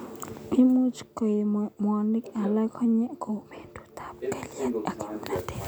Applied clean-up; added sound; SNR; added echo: none; none; none; none.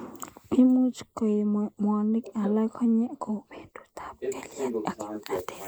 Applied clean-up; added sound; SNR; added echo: neural mask model Resemble Enhance denoiser.